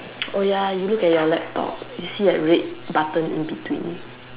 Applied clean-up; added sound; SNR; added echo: none; none; none; none.